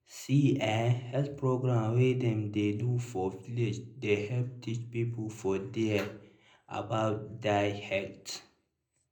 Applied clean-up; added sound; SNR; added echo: none; none; none; reverberation time 0.4 s.